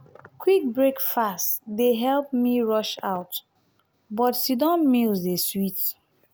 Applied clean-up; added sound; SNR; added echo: none; none; none; none.